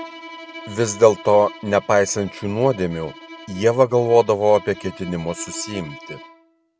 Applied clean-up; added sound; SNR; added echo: none; Bowed string instrument; 18 dB; none.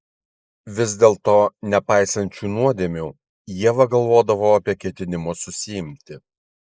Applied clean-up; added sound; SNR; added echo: neural mask model Resemble Enhance denoiser.